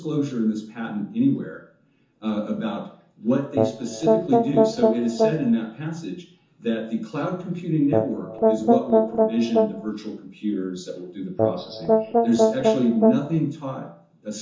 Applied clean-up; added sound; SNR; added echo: none; Brass instrument; -4 dB; reverberation time 0.6 s.